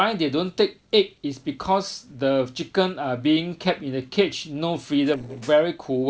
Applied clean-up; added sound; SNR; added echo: neural separator model SepFormer DNS4.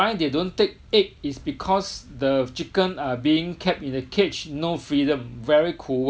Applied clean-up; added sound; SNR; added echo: none; none; none; none.